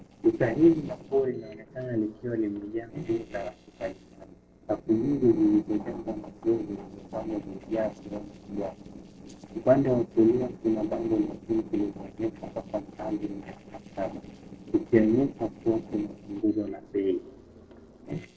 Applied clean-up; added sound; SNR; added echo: neural separator model SepFormer DNS4.